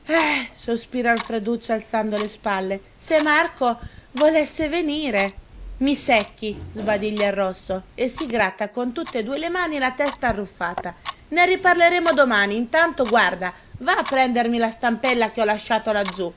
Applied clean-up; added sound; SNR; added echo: none; Clock; 18 dB; none.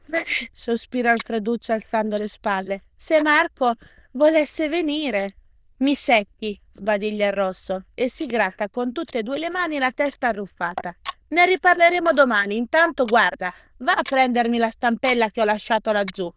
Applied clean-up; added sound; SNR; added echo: neural diffusion model UNIVERSE++.